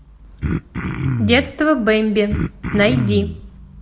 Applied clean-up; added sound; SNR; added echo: none; Cough; 3 dB; none.